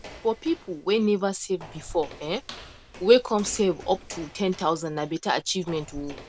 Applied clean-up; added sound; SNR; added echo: none; Walk, footsteps; 18 dB; none.